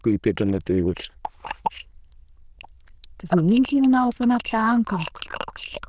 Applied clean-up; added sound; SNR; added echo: neural diffusion model UNIVERSE++.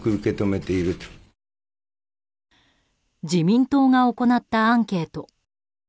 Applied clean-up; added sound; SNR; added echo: none; none; none; none.